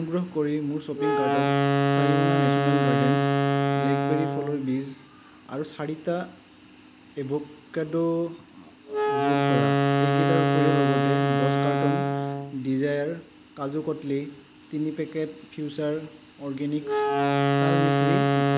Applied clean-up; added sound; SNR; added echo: none; Wind instrument, woodwind instrument; -4 dB; none.